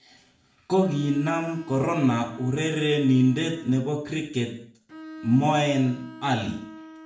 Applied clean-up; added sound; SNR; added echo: none; Bowed string instrument; 19 dB; reverberation time 0.5 s.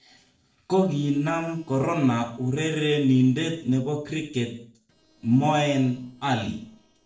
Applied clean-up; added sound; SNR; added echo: neural separator model SepFormer DNS4.